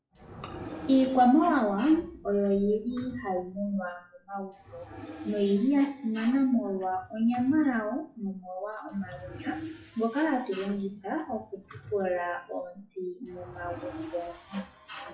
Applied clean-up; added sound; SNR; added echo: classical method WPE with log-MMSE.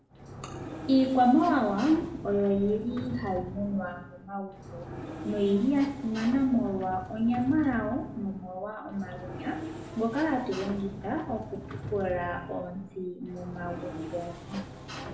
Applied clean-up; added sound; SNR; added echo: none; Sliding door; 11 dB; reverberation time 0.6 s.